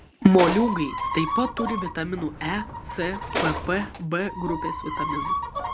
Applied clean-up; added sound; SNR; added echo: none; Chicken, rooster + Tools; 5 dB; none.